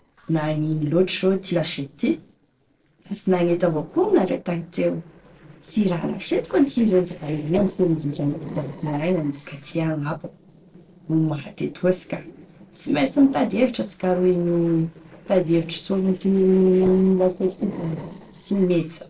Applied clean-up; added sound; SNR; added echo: neural separator model SepFormer DNS4.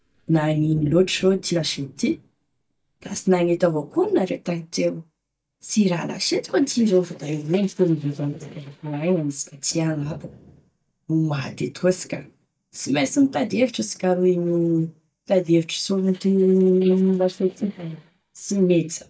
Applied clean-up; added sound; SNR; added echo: neural mask model DeepFilterNet 3.